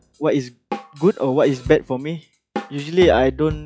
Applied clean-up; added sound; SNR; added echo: classical method log-MMSE.